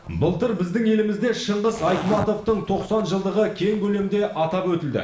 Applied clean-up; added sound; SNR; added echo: none; Zipper (clothing); 15 dB; reverberation time 0.7 s.